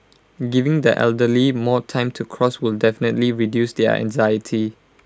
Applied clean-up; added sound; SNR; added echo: none; none; none; none.